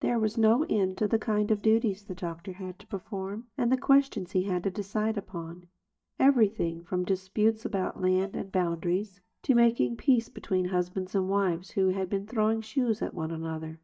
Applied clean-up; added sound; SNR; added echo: neural mask model DeepFilterNet 3.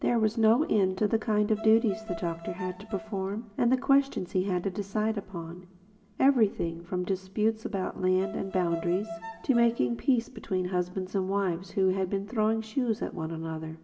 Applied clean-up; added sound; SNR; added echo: none; Bowed string instrument; 13 dB; reverberation time 1.0 s.